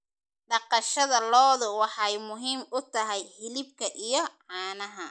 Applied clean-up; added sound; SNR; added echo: neural mask model Resemble Enhance denoiser.